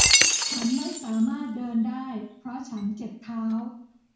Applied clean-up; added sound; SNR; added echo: none; Shatter; -2 dB; reverberation time 0.6 s.